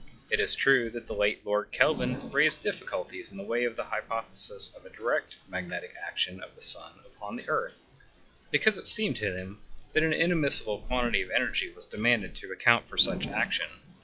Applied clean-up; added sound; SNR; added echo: classical method log-MMSE.